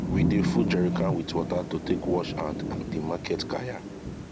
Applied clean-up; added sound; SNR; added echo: none; Telephone + Thunder / Rain; 0 dB; none.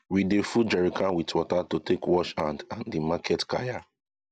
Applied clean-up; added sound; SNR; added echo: none; none; none; none.